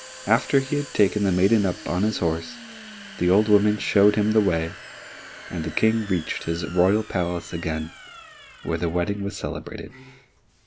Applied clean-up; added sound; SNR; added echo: none; Domestic sounds, home sounds; 18 dB; none.